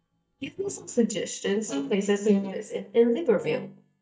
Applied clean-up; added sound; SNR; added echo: neural mask model DeepFilterNet 3.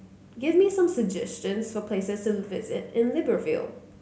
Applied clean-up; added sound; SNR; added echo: none; none; none; none.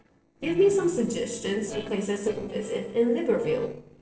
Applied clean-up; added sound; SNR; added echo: neural separator model SepFormer DNS4.